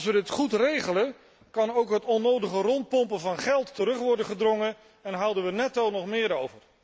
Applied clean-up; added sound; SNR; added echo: none; none; none; none.